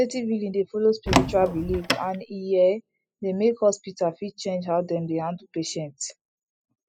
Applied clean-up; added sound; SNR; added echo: classical method spectral subtraction.